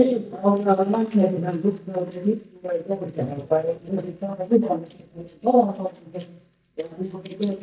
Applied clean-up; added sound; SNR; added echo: neural mask model DeepFilterNet 3.